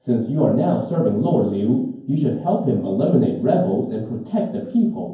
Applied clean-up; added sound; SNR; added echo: none; none; none; reverberation time 0.9 s.